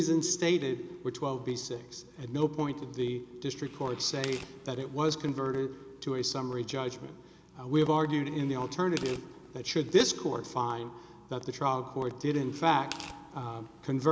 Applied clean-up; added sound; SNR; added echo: none; Tearing; 18 dB; none.